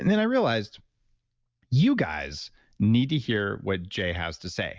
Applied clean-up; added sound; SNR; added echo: none; none; none; none.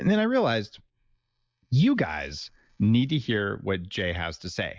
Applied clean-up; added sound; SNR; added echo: neural mask model Resemble Enhance denoiser.